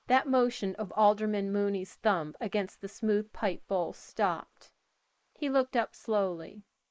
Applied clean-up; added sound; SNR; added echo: neural mask model Resemble Enhance denoiser.